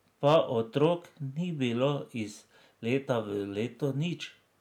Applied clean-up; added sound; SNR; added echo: none; none; none; none.